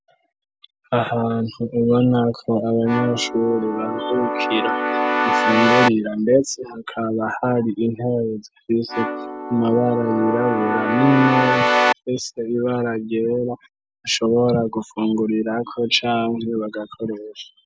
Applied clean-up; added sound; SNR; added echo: none; Keyboard (musical); 0 dB; none.